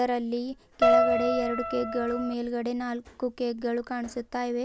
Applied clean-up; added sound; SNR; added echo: none; Keyboard (musical); -4 dB; none.